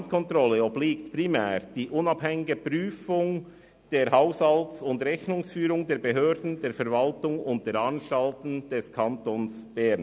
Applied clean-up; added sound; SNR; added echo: none; none; none; none.